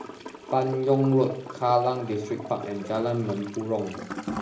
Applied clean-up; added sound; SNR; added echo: none; Toilet flush / Gurgling; 13 dB; reverberation time 0.5 s.